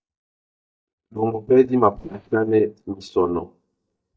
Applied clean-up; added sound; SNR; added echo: neural mask model DeepFilterNet 3.